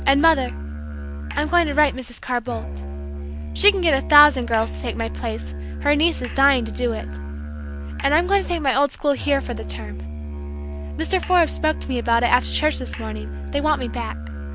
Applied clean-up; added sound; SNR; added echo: none; Musical instrument; 7 dB; none.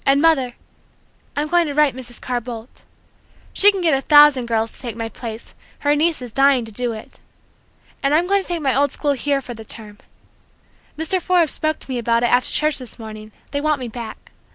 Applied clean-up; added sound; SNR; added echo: none; none; none; none.